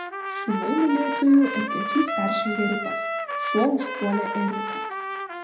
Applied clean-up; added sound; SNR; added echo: none; Trumpet; 4 dB; reverberation time 0.8 s.